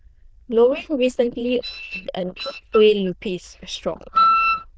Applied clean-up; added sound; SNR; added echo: neural diffusion model UNIVERSE++.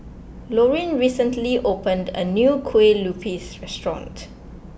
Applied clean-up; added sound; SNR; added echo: none; none; none; none.